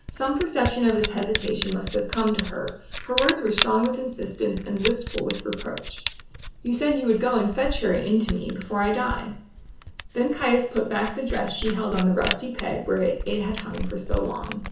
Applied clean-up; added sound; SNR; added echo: none; Camera; 7 dB; reverberation time 0.7 s.